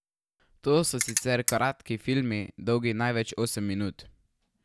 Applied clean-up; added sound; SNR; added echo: none; Ratchet, pawl; 0 dB; none.